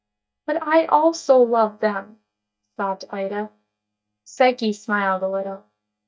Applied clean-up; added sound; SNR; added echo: neural mask model DeepFilterNet 3.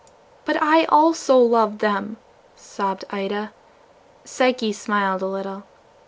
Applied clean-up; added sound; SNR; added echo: none; none; none; none.